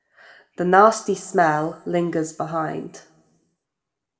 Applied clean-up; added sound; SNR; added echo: none; none; none; reverberation time 0.9 s.